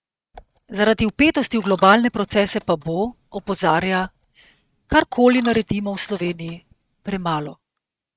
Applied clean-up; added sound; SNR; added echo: neural mask model RNNoise.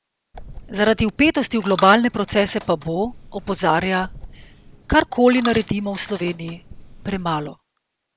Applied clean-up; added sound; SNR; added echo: none; Coin (dropping); 17 dB; none.